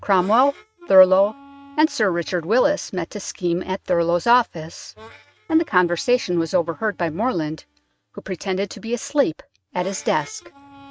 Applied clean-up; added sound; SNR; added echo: neural mask model RNNoise.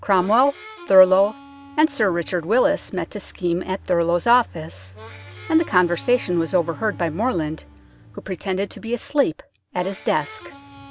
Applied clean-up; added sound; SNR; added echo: none; Harmonica + Engine; 20 dB; none.